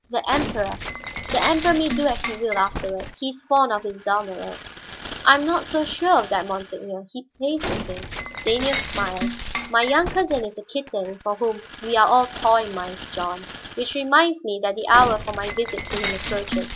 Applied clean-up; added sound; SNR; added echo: none; Shatter; 7 dB; none.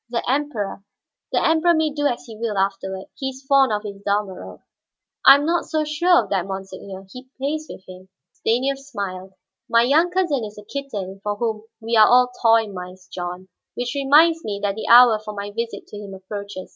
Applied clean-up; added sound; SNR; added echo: none; none; none; none.